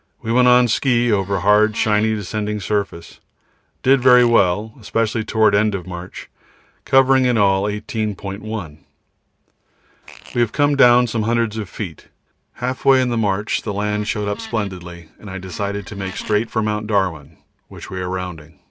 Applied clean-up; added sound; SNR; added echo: none; Wood + Fart; 19 dB; none.